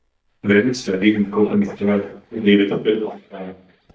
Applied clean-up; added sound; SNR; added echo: neural mask model DeepFilterNet 3.